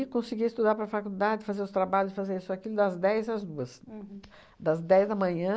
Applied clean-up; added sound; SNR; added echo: none; none; none; none.